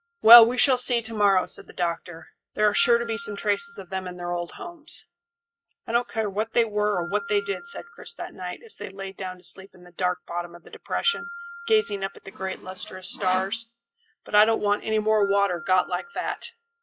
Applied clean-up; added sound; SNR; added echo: classical method log-MMSE.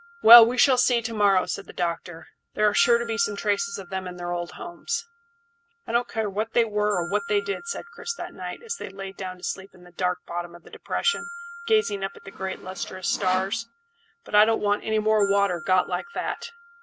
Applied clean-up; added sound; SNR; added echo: none; Sawing + Glockenspiel; 16 dB; none.